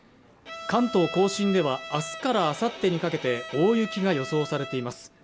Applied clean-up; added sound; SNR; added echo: none; Bowed string instrument; 13 dB; none.